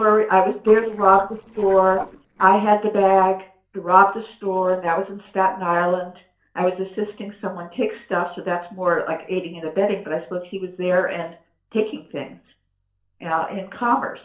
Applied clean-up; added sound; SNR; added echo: neural separator model SepFormer DNS4.